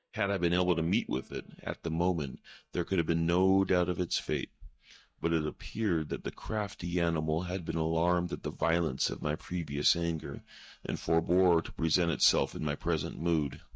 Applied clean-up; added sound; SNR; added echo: neural mask model DeepFilterNet 3.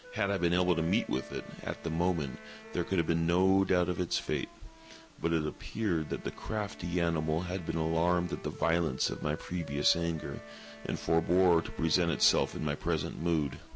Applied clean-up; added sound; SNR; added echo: none; Wind instrument, woodwind instrument + Wind instrument, woodwind instrument; 18 dB; none.